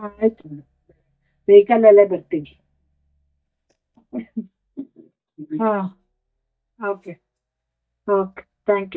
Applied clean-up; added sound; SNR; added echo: neural mask model DeepFilterNet 3.